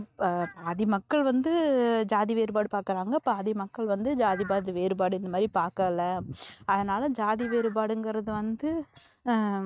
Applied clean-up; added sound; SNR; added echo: neural mask model RNNoise.